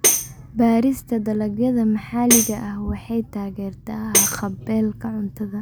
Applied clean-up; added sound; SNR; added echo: none; Tambourine; 2 dB; none.